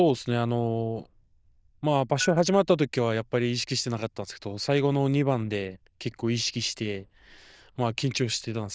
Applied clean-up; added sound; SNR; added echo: neural diffusion model UNIVERSE++.